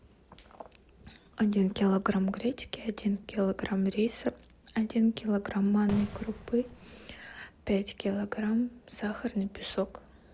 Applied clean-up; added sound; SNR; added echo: none; Fireworks; 12 dB; none.